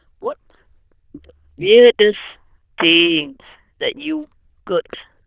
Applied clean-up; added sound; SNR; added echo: neural diffusion model UNIVERSE++.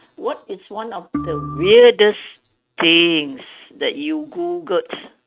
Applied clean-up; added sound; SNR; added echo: neural mask model RNNoise.